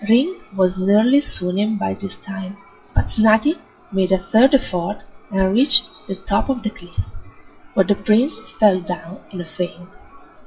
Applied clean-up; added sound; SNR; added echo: classical method WPE with log-MMSE.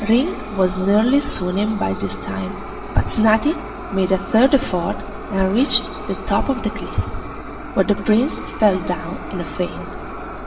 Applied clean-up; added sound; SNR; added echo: none; Fire; 11 dB; reverberation time 1.4 s.